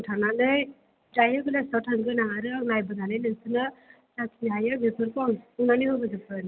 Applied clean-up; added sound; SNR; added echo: none; none; none; none.